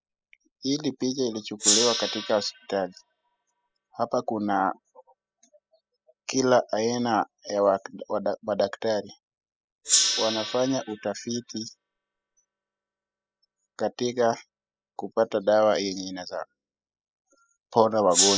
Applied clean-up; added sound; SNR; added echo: classical method spectral subtraction.